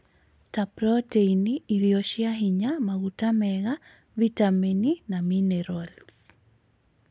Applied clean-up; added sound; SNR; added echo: none; none; none; none.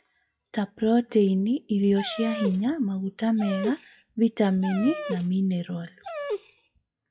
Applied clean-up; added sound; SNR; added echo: classical method WPE with log-MMSE.